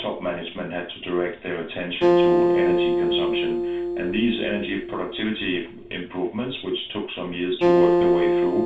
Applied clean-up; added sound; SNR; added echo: none; Acoustic guitar; -4 dB; reverberation time 0.3 s.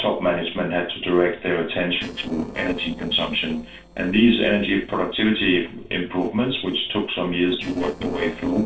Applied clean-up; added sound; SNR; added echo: neural separator model SepFormer DNS4.